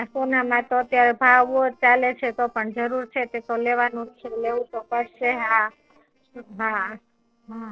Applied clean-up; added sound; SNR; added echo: neural separator model SepFormer DNS4.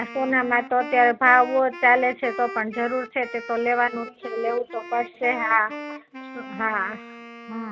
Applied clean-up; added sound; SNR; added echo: none; Wind instrument, woodwind instrument; 14 dB; none.